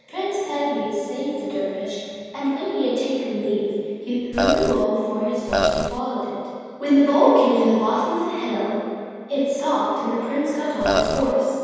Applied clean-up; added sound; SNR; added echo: none; Burping, eructation; -1 dB; reverberation time 2.1 s.